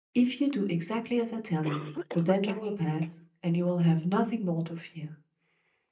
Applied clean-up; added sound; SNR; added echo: neural mask model DeepFilterNet 3.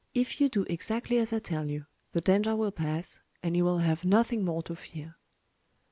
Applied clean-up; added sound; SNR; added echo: none; none; none; none.